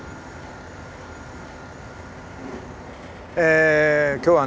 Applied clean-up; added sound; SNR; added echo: none; none; none; none.